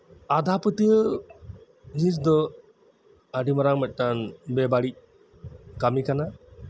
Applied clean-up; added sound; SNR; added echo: none; none; none; none.